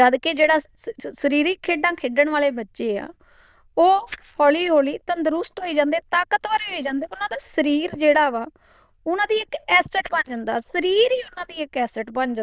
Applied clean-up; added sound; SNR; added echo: neural diffusion model UNIVERSE++.